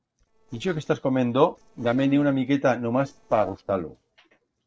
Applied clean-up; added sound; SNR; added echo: neural separator model SepFormer DNS4.